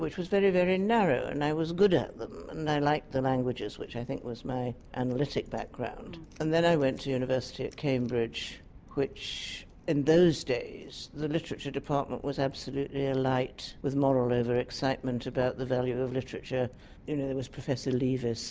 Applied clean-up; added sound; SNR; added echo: none; none; none; none.